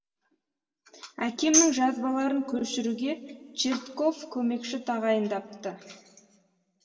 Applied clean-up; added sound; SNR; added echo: none; Tambourine; 1 dB; reverberation time 1.5 s.